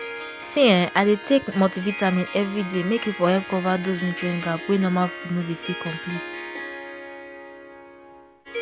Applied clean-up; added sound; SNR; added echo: none; Harp; 11 dB; none.